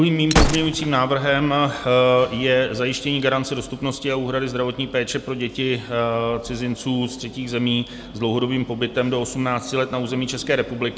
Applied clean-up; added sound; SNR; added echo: none; Gunshot, gunfire; 4 dB; none.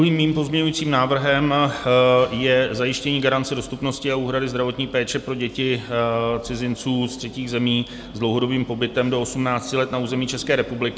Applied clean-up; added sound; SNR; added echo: none; none; none; none.